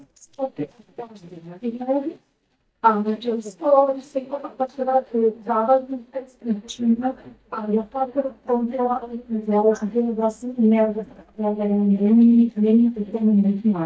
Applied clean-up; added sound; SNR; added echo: neural mask model DeepFilterNet 3.